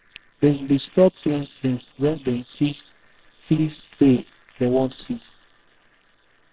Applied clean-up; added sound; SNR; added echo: neural separator model SepFormer WHAMR!.